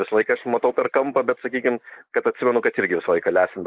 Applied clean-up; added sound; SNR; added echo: neural mask model Resemble Enhance denoiser.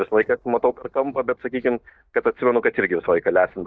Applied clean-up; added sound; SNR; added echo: neural mask model DeepFilterNet 3.